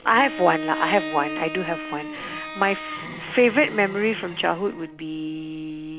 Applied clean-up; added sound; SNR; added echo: none; Bowed string instrument; 10 dB; none.